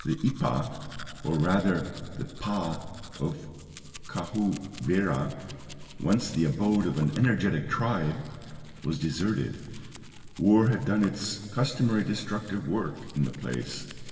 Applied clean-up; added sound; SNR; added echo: none; Domestic sounds, home sounds; 15 dB; reverberation time 2.6 s.